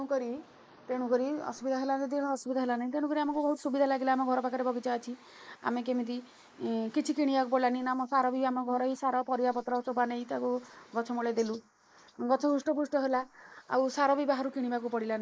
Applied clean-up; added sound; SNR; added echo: neural mask model Resemble Enhance denoiser.